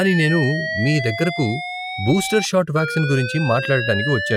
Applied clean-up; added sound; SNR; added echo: classical method Wiener filter.